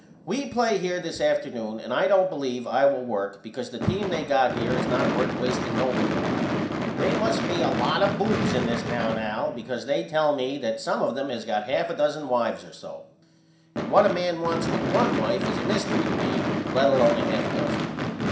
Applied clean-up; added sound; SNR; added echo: none; Gunshot, gunfire / Fireworks; 3 dB; reverberation time 0.5 s.